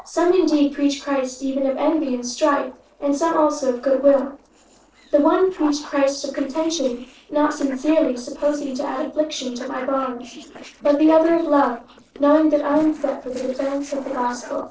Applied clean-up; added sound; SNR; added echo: neural separator model SepFormer DNS4.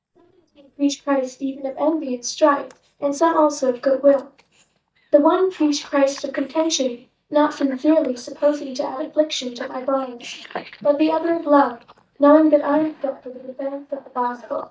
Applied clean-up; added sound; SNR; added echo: neural mask model DeepFilterNet 3.